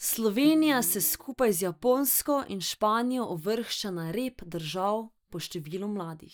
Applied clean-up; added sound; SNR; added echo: neural mask model DeepFilterNet 3.